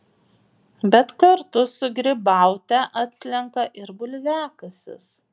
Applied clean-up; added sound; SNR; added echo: none; none; none; none.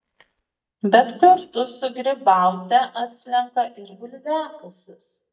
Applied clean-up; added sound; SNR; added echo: neural mask model DeepFilterNet 3.